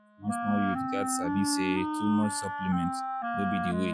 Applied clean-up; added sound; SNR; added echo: classical method log-MMSE.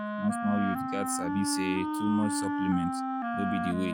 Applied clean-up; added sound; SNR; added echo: none; Wind instrument, woodwind instrument; 0 dB; none.